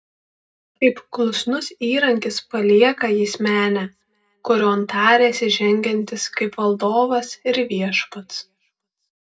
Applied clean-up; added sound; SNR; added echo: none; none; none; reverberation time 0.2 s.